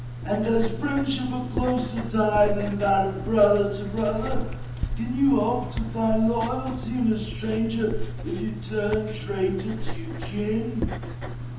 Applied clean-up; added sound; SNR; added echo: none; Writing; 5 dB; reverberation time 1.3 s.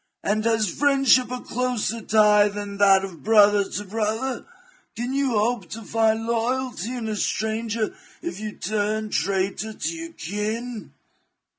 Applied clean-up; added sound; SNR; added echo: none; none; none; none.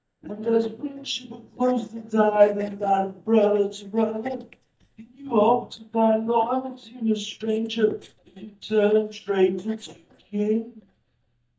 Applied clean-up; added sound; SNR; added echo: neural mask model DeepFilterNet 3.